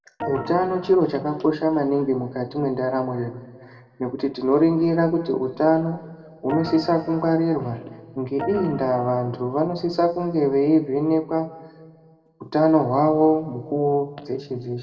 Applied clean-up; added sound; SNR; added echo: none; Organ; 12 dB; reverberation time 1.6 s.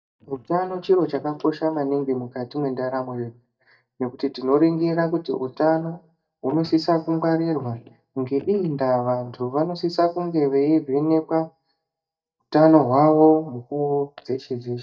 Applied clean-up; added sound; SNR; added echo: neural mask model DeepFilterNet 3.